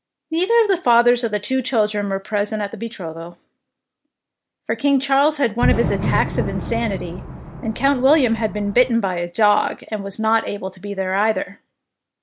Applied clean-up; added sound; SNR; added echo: none; Fireworks; 5 dB; none.